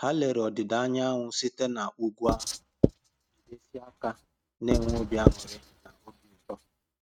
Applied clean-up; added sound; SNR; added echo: neural mask model RNNoise.